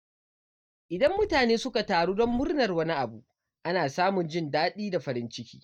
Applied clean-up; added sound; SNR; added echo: neural mask model DeepFilterNet 3.